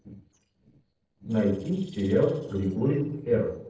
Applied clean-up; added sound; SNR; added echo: neural separator model SepFormer DNS4.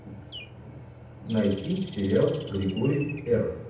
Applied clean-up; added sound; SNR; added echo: none; Bird; 19 dB; reverberation time 0.8 s.